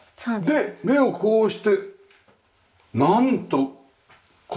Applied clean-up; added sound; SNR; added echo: none; none; none; none.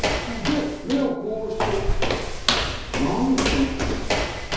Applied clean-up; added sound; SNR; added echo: none; Walk, footsteps; -2 dB; reverberation time 1.0 s.